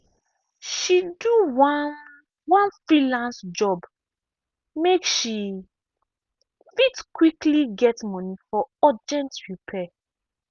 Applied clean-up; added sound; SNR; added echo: none; none; none; none.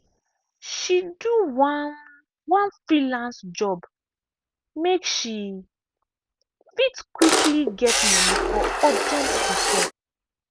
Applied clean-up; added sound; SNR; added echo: none; Camera; -4 dB; none.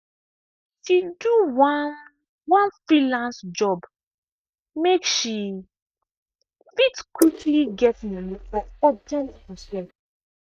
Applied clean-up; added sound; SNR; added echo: neural mask model DeepFilterNet 3.